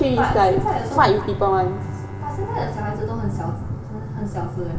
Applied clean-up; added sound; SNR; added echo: none; Bowed string instrument; 13 dB; reverberation time 2.4 s.